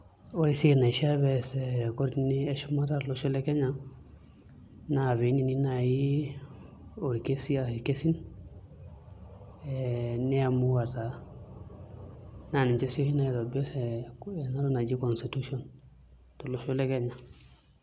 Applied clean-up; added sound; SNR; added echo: none; none; none; none.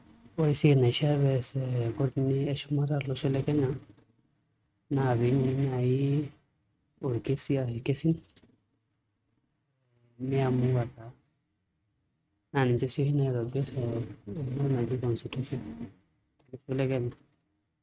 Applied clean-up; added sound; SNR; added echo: neural mask model RNNoise.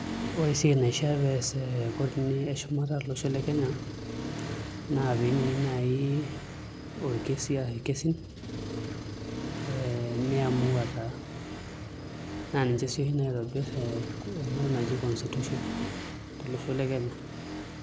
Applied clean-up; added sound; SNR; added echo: none; Accelerating, revving, vroom; 7 dB; none.